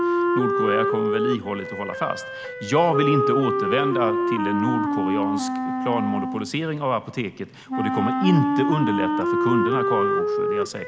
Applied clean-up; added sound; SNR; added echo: none; Wind instrument, woodwind instrument; -2 dB; none.